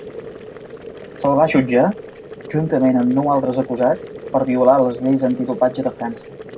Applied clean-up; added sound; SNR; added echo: none; Boiling; 15 dB; reverberation time 0.3 s.